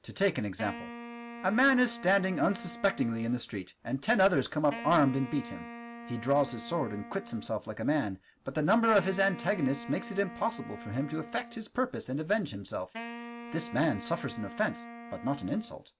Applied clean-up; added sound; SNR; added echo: none; Wind instrument, woodwind instrument; 14 dB; none.